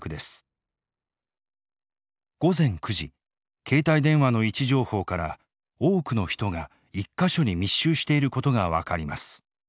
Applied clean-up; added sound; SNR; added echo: none; none; none; none.